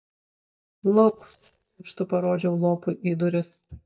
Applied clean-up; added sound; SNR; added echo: neural mask model DeepFilterNet 3.